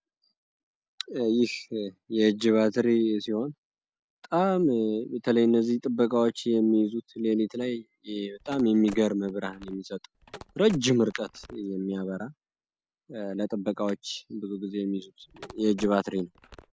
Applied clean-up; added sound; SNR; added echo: none; Telephone; 20 dB; none.